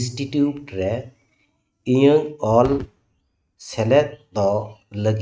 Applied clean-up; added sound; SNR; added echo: neural mask model RNNoise.